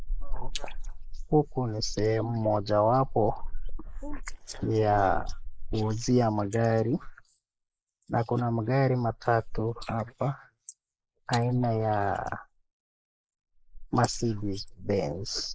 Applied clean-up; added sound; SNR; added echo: neural mask model Resemble Enhance denoiser.